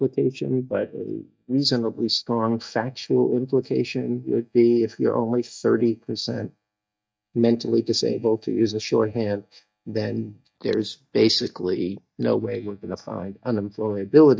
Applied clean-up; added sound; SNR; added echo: neural mask model DeepFilterNet 3.